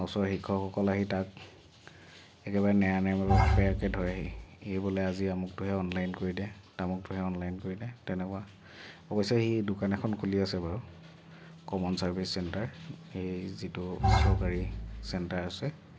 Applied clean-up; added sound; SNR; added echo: none; Bowed string instrument; -4 dB; none.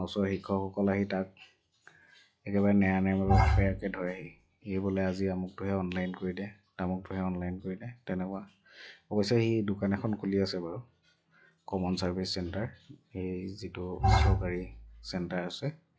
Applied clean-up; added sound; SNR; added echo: classical method log-MMSE.